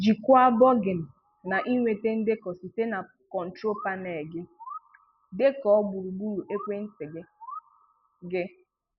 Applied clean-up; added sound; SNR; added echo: none; Bird; 20 dB; none.